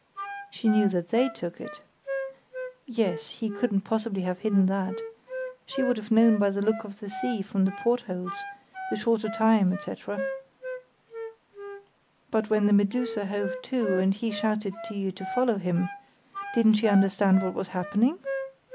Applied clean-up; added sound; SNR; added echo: none; Wind instrument, woodwind instrument; 11 dB; none.